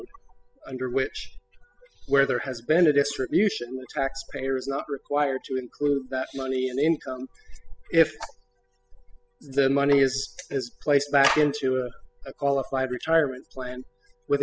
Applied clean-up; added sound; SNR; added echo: classical method spectral subtraction.